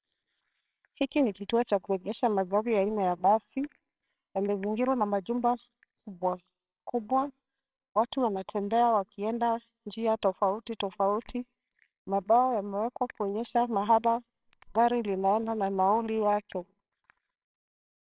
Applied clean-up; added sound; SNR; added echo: neural separator model SepFormer WHAMR!.